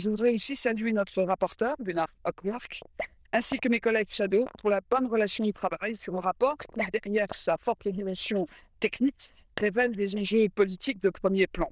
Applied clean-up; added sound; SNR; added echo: neural diffusion model UNIVERSE++.